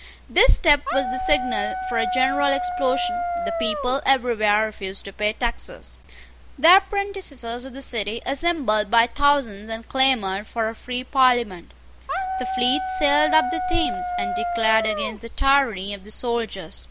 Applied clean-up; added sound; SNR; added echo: none; Dog; 3 dB; none.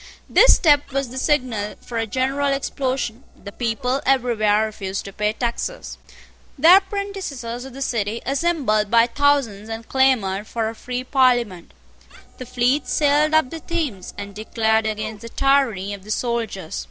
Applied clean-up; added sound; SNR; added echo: neural separator model SepFormer DNS4.